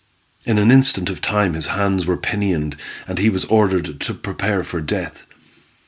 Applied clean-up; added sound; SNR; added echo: none; none; none; none.